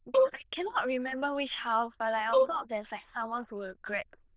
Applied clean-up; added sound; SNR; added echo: neural diffusion model UNIVERSE++.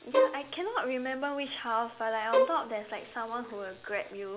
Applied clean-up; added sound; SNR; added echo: none; Bowed string instrument; -3 dB; none.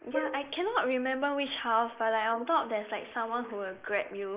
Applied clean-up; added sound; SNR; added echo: neural mask model Resemble Enhance denoiser.